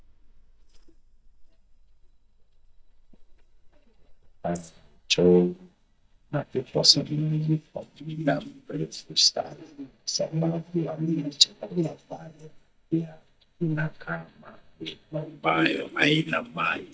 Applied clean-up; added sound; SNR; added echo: neural mask model DeepFilterNet 3.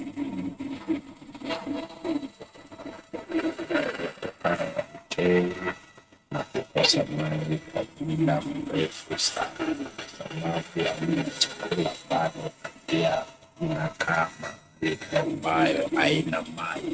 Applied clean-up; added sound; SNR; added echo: neural mask model RNNoise.